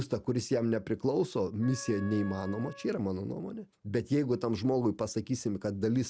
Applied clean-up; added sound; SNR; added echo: none; Wind instrument, woodwind instrument; 19 dB; none.